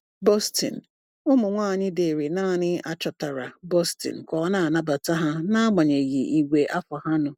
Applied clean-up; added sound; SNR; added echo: none; none; none; none.